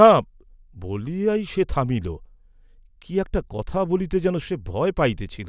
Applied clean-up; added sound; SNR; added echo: none; none; none; none.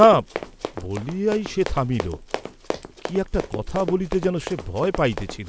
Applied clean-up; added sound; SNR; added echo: none; Run; 10 dB; none.